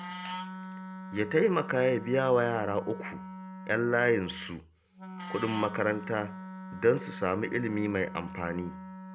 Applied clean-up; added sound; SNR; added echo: none; Wind instrument, woodwind instrument; 11 dB; none.